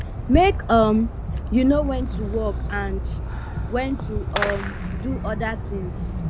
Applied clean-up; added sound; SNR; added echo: none; Fireworks; 3 dB; none.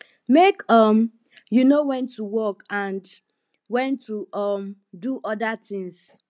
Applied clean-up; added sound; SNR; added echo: none; none; none; none.